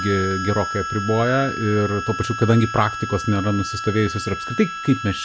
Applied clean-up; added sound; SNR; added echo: none; Harmonica; 8 dB; none.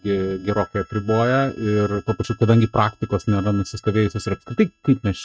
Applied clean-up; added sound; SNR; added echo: neural mask model RNNoise.